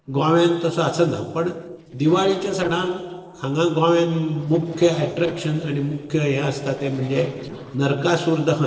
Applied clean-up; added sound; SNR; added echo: neural separator model SepFormer DNS4.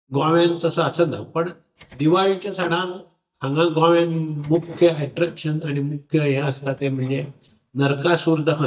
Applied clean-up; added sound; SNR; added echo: neural mask model DeepFilterNet 3.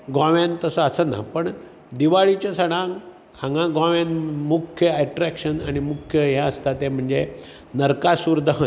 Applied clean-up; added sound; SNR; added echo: none; none; none; none.